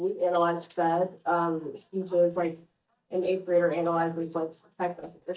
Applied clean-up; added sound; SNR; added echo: neural mask model DeepFilterNet 3.